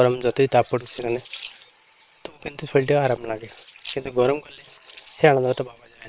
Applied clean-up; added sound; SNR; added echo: neural separator model SepFormer WHAM!.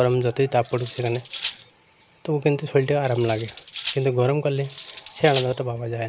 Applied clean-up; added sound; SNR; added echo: none; Cutlery, silverware; 14 dB; none.